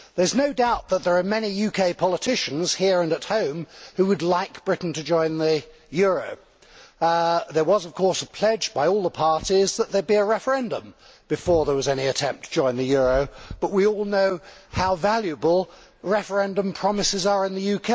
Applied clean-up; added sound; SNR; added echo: none; none; none; none.